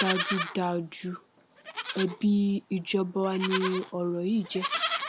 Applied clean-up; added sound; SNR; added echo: none; Livestock, farm animals, working animals; 6 dB; none.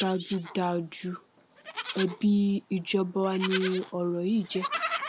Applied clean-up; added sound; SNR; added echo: neural mask model Resemble Enhance denoiser.